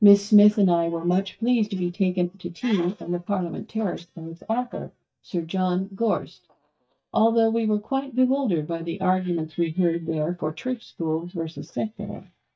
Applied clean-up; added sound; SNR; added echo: neural mask model DeepFilterNet 3.